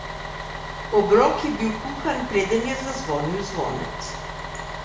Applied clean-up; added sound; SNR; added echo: none; Bus; 8 dB; reverberation time 0.6 s.